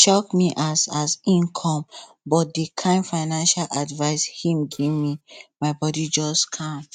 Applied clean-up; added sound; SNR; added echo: neural mask model RNNoise.